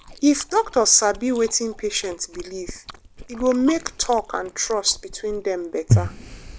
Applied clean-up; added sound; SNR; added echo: none; Chewing, mastication; 7 dB; none.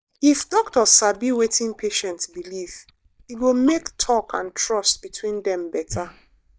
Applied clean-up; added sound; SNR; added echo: neural mask model DeepFilterNet 3.